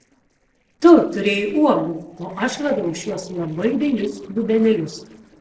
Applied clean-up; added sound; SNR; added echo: neural separator model SepFormer DNS4.